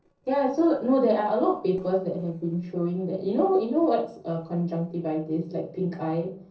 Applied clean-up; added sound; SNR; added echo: neural separator model SepFormer DNS4.